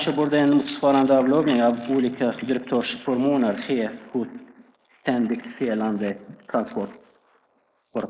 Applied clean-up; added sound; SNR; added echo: neural mask model Resemble Enhance denoiser.